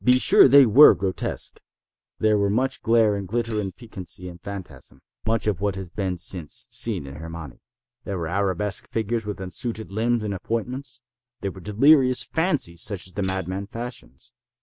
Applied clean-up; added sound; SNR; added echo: neural mask model Resemble Enhance denoiser.